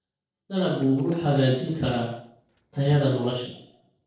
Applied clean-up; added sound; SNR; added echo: neural separator model SepFormer DNS4.